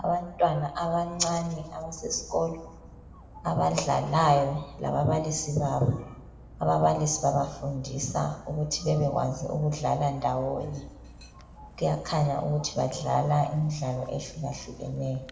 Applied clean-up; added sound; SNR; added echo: none; Dog; 19 dB; reverberation time 0.8 s.